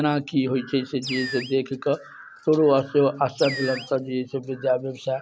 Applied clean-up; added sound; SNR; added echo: none; Animal; 12 dB; none.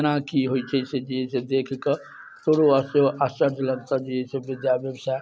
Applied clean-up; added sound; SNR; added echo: none; none; none; none.